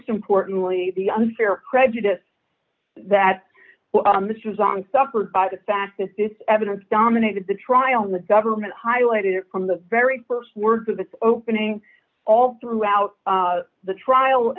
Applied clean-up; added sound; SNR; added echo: none; none; none; none.